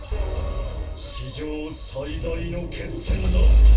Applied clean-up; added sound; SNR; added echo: none; none; none; reverberation time 0.2 s.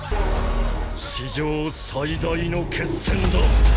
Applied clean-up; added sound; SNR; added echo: none; none; none; none.